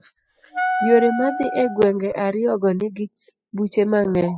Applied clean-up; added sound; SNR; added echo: classical method spectral subtraction.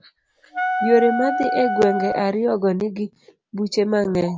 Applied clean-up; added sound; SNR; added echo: none; Wind instrument, woodwind instrument; 3 dB; none.